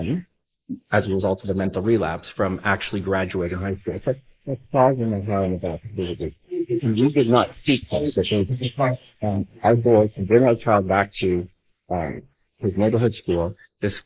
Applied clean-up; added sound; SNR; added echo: neural mask model Resemble Enhance denoiser.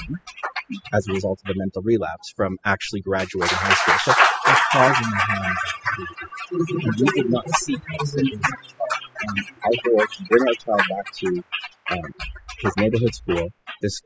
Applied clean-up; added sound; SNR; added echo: classical method spectral subtraction.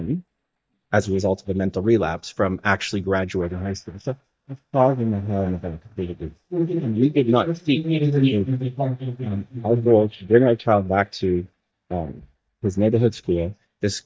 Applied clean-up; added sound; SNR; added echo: neural mask model DeepFilterNet 3.